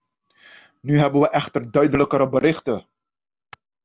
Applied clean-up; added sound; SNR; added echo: none; none; none; none.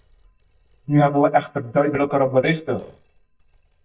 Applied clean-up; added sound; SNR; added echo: neural mask model DeepFilterNet 3.